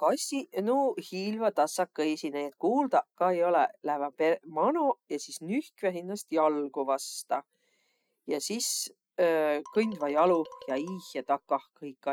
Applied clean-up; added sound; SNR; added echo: none; Marimba, xylophone; 19 dB; none.